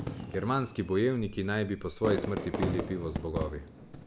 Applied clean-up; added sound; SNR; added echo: none; Fireworks; 6 dB; none.